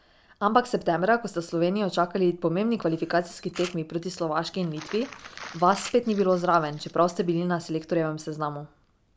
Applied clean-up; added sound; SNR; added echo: none; Crumpling, crinkling + Camera; 18 dB; none.